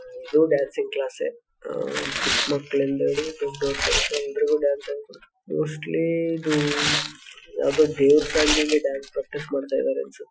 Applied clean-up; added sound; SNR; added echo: classical method Wiener filter.